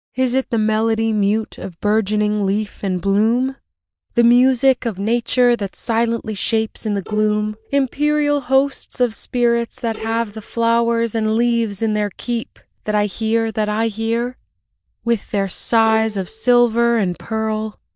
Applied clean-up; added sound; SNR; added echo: neural mask model DeepFilterNet 3.